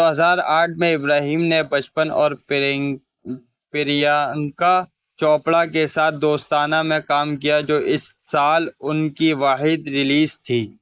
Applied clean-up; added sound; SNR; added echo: neural mask model Resemble Enhance denoiser.